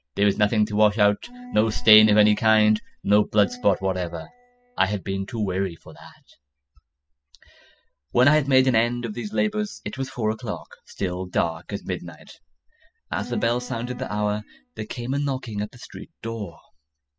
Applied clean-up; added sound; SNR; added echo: classical method spectral subtraction.